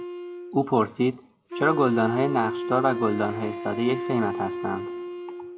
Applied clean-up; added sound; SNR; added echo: none; Wind instrument, woodwind instrument; 6 dB; none.